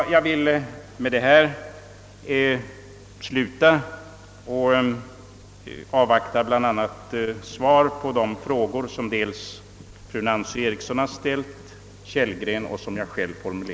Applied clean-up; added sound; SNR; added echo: none; none; none; none.